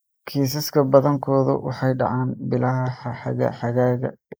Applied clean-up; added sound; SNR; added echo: neural mask model Resemble Enhance denoiser.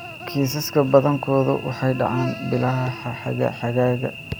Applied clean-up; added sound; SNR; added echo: none; Cricket / Buzz; 13 dB; none.